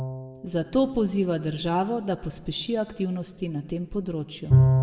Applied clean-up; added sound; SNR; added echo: none; Bowed string instrument; 0 dB; reverberation time 1.0 s.